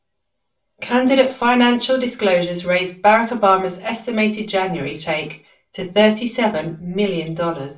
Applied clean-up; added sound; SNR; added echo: none; none; none; reverberation time 0.3 s.